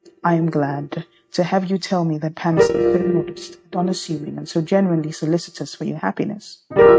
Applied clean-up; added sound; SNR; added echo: neural mask model RNNoise.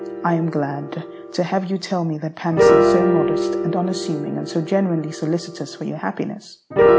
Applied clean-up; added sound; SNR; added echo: none; Piano; -3 dB; none.